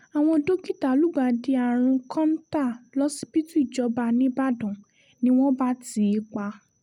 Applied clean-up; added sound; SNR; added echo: none; none; none; none.